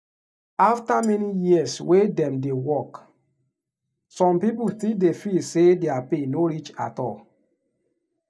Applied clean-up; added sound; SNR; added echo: neural mask model DeepFilterNet 3.